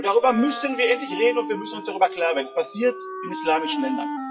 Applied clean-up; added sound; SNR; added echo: classical method WPE with log-MMSE.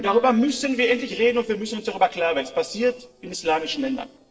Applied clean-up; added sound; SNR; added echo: neural separator model SepFormer DNS4.